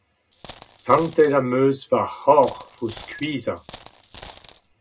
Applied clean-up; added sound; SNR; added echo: none; Coin (dropping); 14 dB; reverberation time 0.2 s.